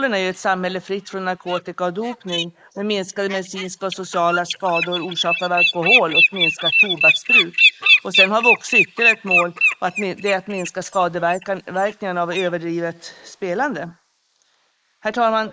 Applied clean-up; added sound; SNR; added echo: neural mask model Resemble Enhance denoiser.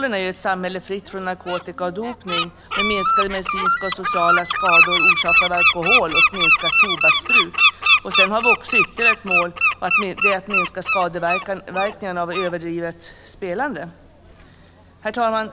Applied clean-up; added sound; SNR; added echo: none; Bird; -5 dB; none.